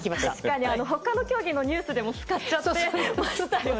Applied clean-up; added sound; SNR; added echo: none; none; none; none.